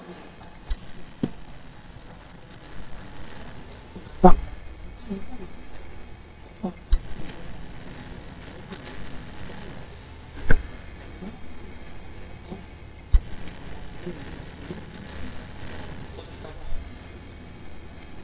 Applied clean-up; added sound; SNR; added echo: neural mask model DeepFilterNet 3.